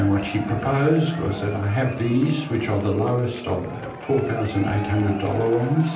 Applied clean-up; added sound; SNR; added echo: none; Applause / Crowd / Cheering; 14 dB; reverberation time 0.6 s.